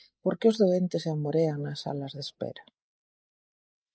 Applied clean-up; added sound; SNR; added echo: neural mask model Resemble Enhance denoiser.